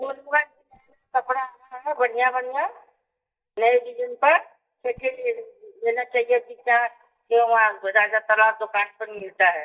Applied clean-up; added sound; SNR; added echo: neural mask model DeepFilterNet 3.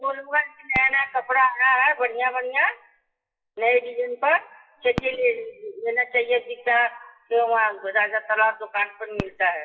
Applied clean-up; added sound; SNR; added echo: classical method WPE with log-MMSE.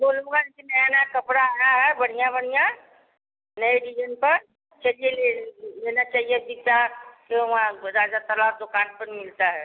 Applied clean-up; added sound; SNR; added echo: none; none; none; none.